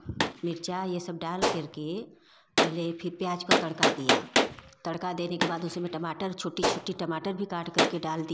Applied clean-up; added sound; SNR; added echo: none; Gunshot, gunfire; -2 dB; none.